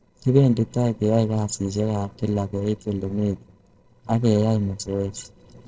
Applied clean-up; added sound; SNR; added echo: neural separator model SepFormer DNS4.